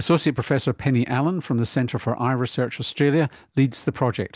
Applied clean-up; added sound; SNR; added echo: none; none; none; none.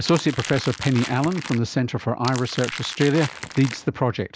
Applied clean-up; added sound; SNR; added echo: none; Crackle; 11 dB; none.